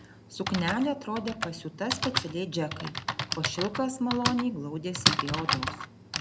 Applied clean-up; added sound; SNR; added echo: none; Typing; 1 dB; none.